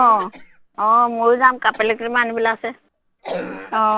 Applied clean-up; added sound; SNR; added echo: none; Cough; 17 dB; none.